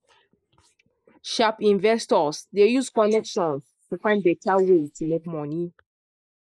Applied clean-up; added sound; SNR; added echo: neural mask model Resemble Enhance denoiser.